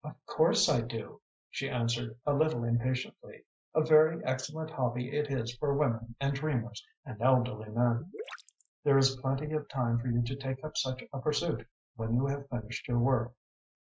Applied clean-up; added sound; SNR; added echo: classical method Wiener filter.